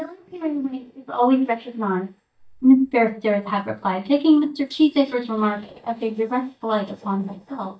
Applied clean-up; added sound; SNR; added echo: neural mask model DeepFilterNet 3.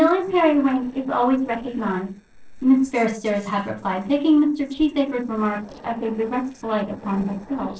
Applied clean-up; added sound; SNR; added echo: neural separator model SepFormer DNS4.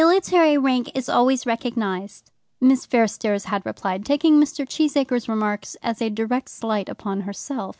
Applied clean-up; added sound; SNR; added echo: none; none; none; none.